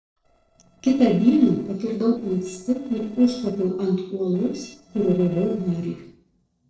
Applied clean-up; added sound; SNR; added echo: neural separator model SepFormer DNS4.